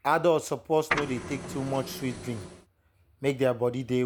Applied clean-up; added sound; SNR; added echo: none; Printer; 7 dB; none.